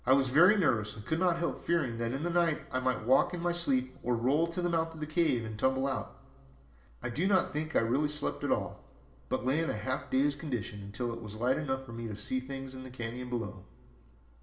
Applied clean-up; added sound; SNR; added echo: none; none; none; reverberation time 1.6 s.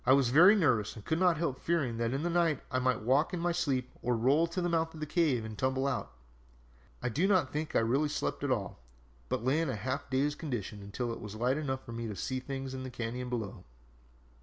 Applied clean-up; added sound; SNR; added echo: none; none; none; none.